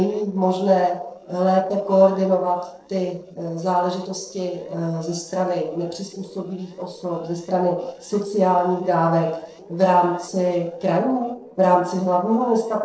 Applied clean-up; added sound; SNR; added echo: neural separator model SepFormer DNS4.